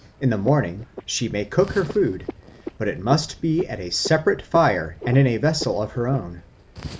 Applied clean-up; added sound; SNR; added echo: none; Frog; 15 dB; none.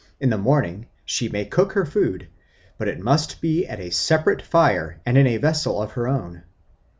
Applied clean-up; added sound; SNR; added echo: none; none; none; none.